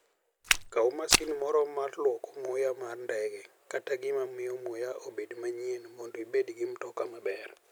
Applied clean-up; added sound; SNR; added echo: none; Walk, footsteps; -3 dB; none.